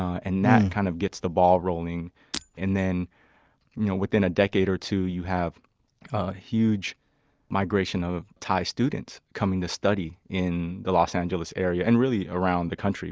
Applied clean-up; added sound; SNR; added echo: none; Shatter; 16 dB; none.